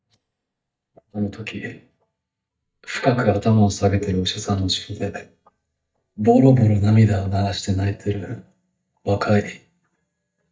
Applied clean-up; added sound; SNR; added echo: neural mask model DeepFilterNet 3.